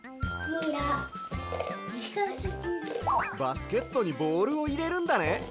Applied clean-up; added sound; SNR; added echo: none; none; none; none.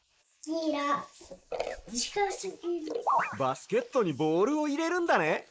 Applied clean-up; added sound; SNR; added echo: neural mask model Resemble Enhance denoiser.